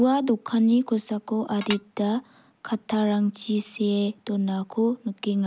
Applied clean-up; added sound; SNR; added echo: none; Tap / Dishes, pots, and pans; 8 dB; none.